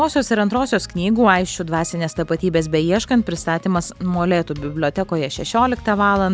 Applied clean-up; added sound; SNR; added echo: none; none; none; none.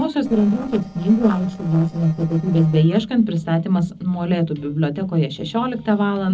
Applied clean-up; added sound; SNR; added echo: neural separator model SepFormer DNS4.